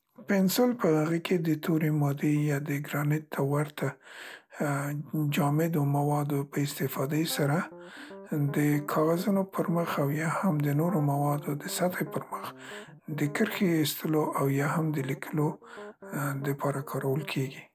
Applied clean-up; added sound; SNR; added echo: none; Piano; 18 dB; none.